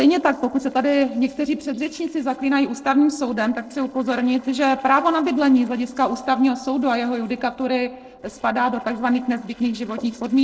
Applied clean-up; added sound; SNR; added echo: neural separator model SepFormer DNS4.